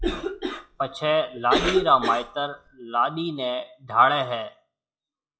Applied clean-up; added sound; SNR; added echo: classical method log-MMSE.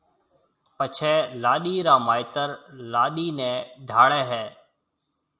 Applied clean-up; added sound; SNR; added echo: none; none; none; none.